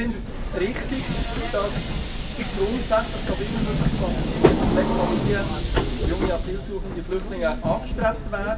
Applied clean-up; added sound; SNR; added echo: none; Subway, metro, underground; -4 dB; reverberation time 0.2 s.